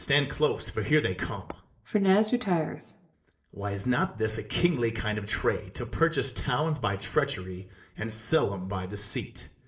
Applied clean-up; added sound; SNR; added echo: neural separator model SepFormer DNS4.